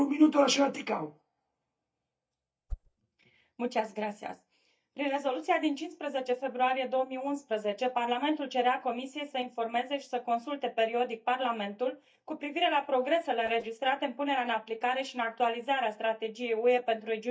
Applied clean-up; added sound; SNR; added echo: neural mask model DeepFilterNet 3.